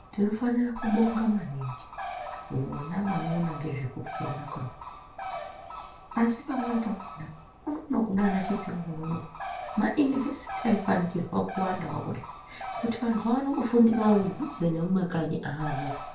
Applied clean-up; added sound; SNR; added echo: none; Bird; 11 dB; reverberation time 0.3 s.